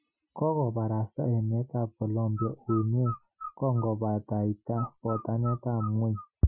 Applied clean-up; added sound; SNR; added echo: classical method Wiener filter.